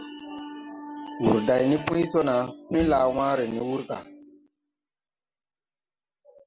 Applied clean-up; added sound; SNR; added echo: none; Bowed string instrument; 12 dB; none.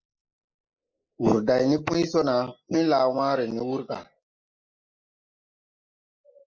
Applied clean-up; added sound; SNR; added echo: neural mask model Resemble Enhance denoiser.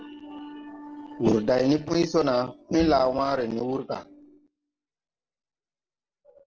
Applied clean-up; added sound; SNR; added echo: neural separator model SepFormer DNS4.